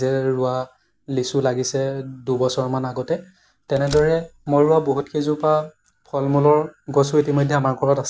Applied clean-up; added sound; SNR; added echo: none; Slam; 17 dB; none.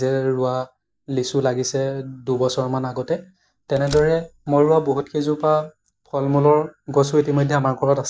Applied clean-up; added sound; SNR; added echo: neural mask model DeepFilterNet 3.